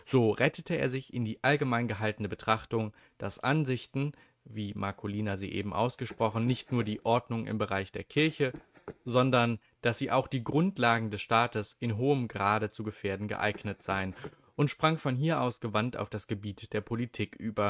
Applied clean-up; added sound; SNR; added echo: neural mask model RNNoise.